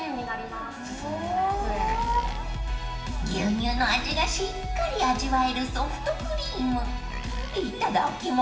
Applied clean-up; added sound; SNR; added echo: none; Livestock, farm animals, working animals; 18 dB; reverberation time 1.1 s.